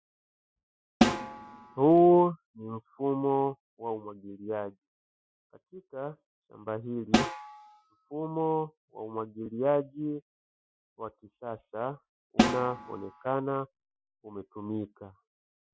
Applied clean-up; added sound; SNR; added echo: classical method Wiener filter.